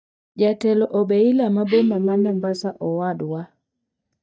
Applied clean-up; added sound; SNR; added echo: neural mask model DeepFilterNet 3.